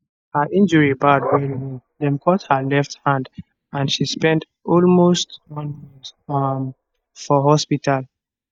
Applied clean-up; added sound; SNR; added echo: neural mask model DeepFilterNet 3.